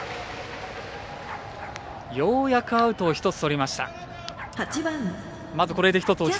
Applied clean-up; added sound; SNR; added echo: none; Bark + Crack; 19 dB; none.